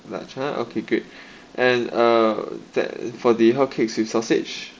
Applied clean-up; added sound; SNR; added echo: none; none; none; none.